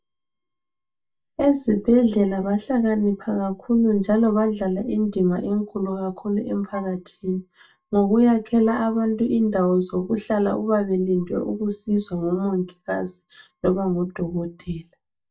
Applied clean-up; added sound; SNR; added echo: neural mask model DeepFilterNet 3.